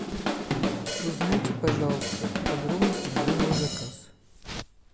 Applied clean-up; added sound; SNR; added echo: none; Drum kit; -3 dB; none.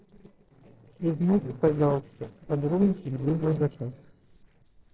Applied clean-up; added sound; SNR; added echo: neural separator model SepFormer DNS4.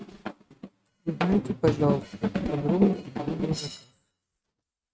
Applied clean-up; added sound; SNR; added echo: neural mask model RNNoise.